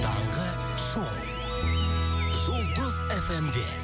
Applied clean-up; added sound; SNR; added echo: none; Keyboard (musical); 10 dB; none.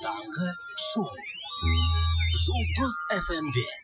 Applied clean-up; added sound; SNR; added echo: classical method Wiener filter.